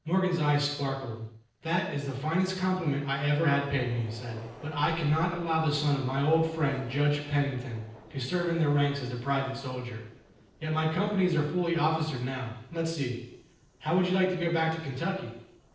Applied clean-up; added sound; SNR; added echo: neural separator model SepFormer DNS4.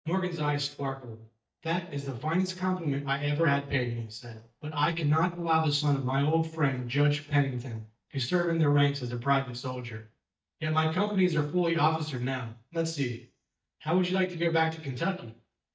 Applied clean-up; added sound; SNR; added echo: neural mask model DeepFilterNet 3.